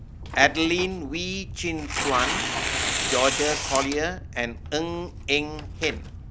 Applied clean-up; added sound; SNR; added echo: none; Tearing; 4 dB; none.